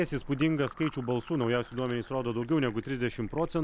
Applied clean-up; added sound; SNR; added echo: none; Fill (with liquid) + Cricket / Motor vehicle (road); 16 dB; none.